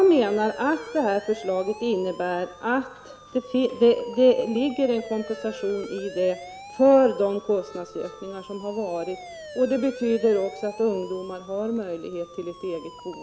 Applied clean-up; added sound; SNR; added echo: none; Siren; 17 dB; none.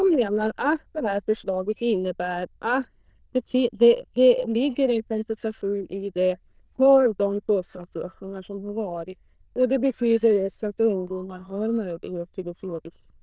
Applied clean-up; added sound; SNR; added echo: neural diffusion model UNIVERSE++.